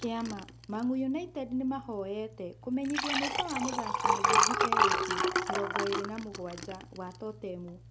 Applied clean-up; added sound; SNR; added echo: none; Liquid; -3 dB; none.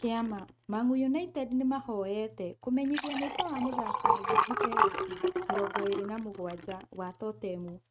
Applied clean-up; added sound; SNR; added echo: neural mask model RNNoise.